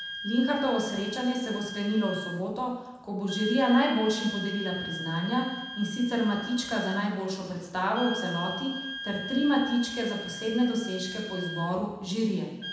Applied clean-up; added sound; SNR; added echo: none; Wind instrument, woodwind instrument; 10 dB; reverberation time 1.0 s.